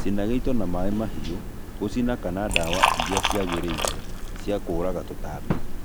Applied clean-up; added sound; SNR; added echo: none; Liquid; -2 dB; none.